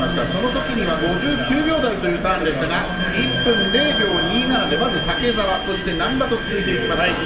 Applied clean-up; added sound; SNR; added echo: none; Bowed string instrument; 7 dB; reverberation time 0.9 s.